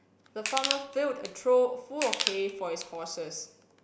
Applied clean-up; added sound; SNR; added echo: none; Crushing; 5 dB; none.